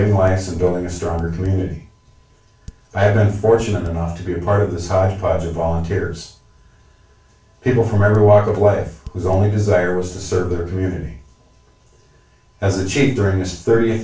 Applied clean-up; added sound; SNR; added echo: none; Dishes, pots, and pans; 19 dB; reverberation time 0.3 s.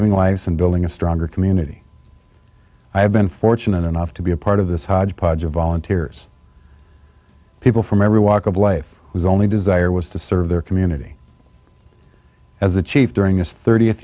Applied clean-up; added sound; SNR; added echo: none; none; none; none.